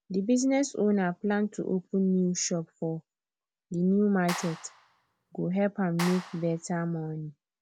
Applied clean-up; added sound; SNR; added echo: none; Clapping; 12 dB; none.